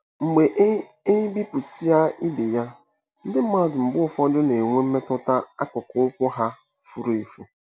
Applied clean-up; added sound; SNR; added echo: none; none; none; none.